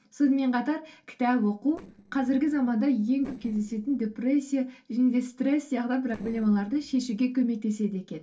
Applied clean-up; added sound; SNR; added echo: neural separator model SepFormer DNS4.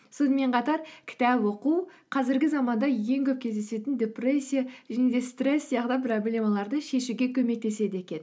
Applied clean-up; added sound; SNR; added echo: none; none; none; none.